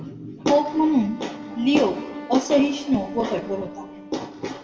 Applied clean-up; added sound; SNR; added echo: none; Wind instrument, woodwind instrument; 16 dB; reverberation time 1.7 s.